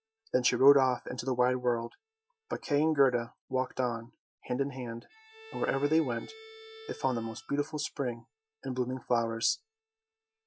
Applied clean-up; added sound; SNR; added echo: classical method Wiener filter.